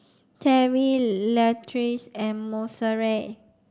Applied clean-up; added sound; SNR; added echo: none; none; none; none.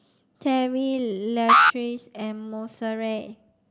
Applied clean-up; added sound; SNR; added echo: none; Alarm; -5 dB; none.